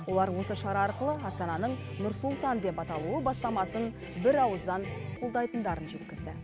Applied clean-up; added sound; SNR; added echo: none; none; none; none.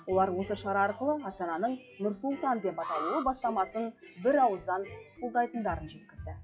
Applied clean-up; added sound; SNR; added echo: classical method WPE with log-MMSE.